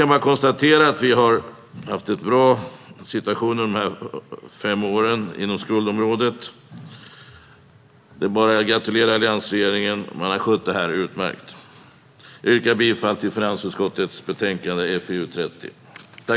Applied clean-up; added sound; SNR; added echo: none; none; none; none.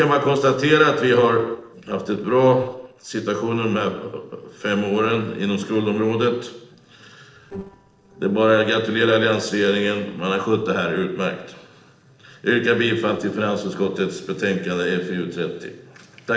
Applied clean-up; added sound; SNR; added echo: neural separator model SepFormer DNS4.